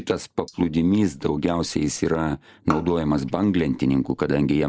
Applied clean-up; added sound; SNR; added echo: neural mask model Resemble Enhance denoiser.